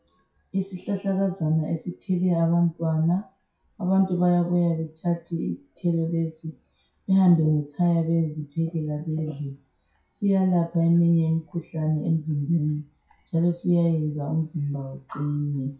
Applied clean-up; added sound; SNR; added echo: classical method WPE with log-MMSE.